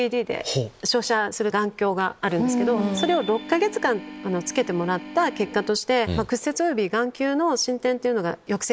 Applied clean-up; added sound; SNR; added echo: none; Organ; 14 dB; none.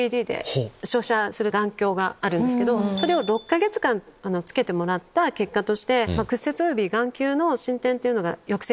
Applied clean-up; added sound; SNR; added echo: none; none; none; none.